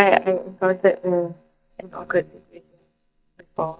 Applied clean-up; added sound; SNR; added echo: neural mask model DeepFilterNet 3.